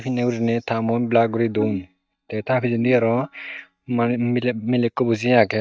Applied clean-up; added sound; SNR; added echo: neural mask model DeepFilterNet 3.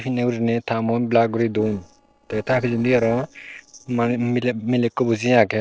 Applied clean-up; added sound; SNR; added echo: neural separator model SepFormer DNS4.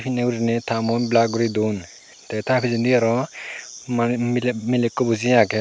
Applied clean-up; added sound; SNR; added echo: none; none; none; none.